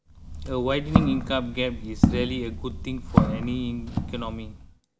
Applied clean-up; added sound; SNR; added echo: none; Walk, footsteps; -3 dB; none.